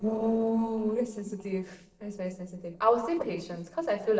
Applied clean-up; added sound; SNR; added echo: neural separator model SepFormer DNS4.